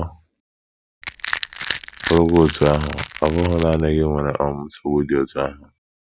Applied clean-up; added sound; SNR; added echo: none; Crushing; 10 dB; none.